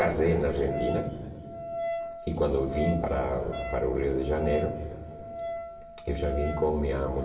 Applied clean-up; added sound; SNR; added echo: none; Wind instrument, woodwind instrument; 8 dB; reverberation time 2.4 s.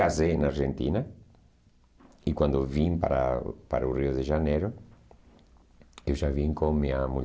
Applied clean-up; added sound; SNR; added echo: none; none; none; none.